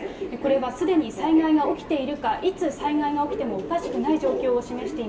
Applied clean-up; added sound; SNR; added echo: none; Subway, metro, underground; 9 dB; reverberation time 0.7 s.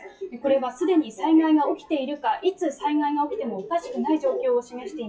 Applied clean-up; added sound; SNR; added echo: classical method WPE with log-MMSE.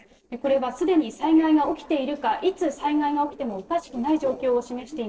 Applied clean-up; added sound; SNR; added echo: neural separator model SepFormer DNS4.